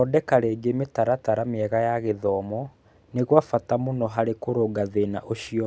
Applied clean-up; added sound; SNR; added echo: none; none; none; none.